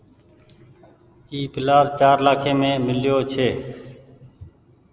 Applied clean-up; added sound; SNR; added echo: none; none; none; none.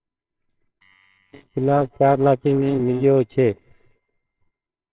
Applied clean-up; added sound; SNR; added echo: neural separator model SepFormer WHAMR!.